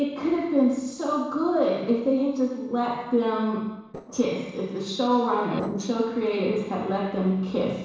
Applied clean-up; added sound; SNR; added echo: neural separator model SepFormer DNS4.